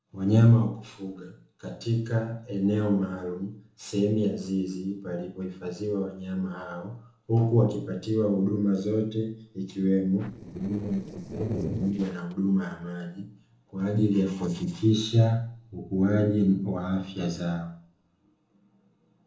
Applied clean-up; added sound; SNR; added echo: neural separator model SepFormer DNS4.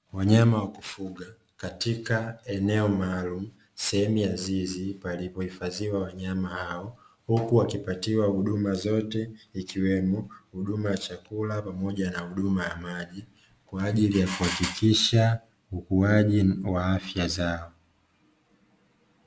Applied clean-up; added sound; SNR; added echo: none; none; none; none.